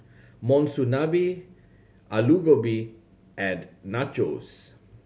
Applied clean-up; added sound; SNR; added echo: none; none; none; none.